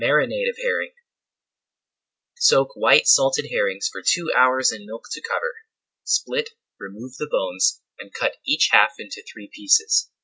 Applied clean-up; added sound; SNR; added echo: none; none; none; none.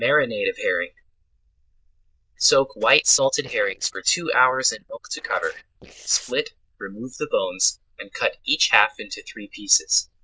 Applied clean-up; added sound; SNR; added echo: neural diffusion model UNIVERSE++.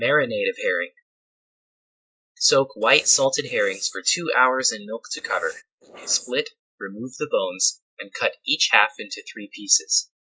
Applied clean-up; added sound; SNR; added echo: neural mask model Resemble Enhance denoiser.